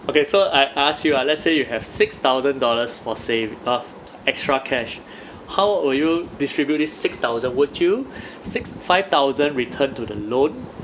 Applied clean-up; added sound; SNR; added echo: none; none; none; none.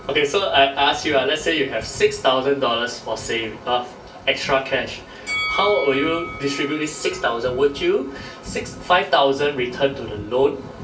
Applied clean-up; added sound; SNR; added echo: none; Bell; 15 dB; reverberation time 0.3 s.